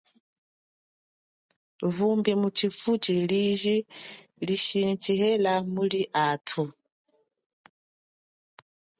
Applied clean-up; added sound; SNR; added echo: none; none; none; none.